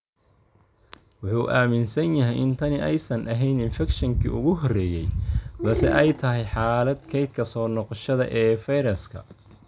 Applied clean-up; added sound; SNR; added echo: none; none; none; none.